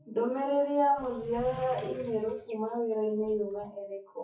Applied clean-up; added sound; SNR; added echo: classical method WPE with log-MMSE.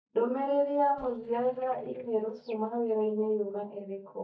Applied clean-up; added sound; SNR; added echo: neural mask model DeepFilterNet 3.